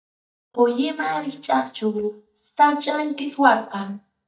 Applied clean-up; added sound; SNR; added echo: neural mask model DeepFilterNet 3.